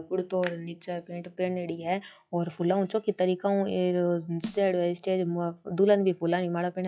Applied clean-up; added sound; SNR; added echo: classical method log-MMSE.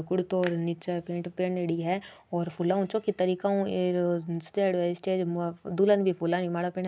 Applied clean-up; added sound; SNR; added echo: none; none; none; none.